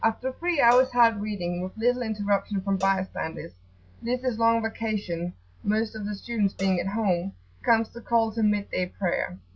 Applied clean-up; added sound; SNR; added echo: none; Cowbell; 20 dB; none.